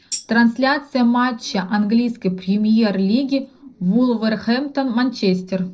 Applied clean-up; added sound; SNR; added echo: neural separator model SepFormer DNS4.